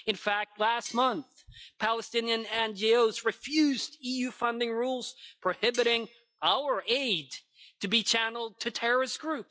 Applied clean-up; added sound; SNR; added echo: classical method log-MMSE.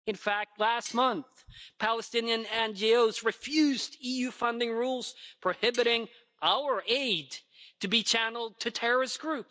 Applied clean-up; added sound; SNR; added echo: neural mask model DeepFilterNet 3.